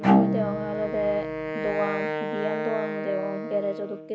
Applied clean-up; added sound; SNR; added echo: none; Wind instrument, woodwind instrument + Bowed string instrument; -2 dB; none.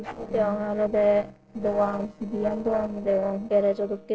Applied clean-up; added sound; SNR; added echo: neural separator model SepFormer DNS4.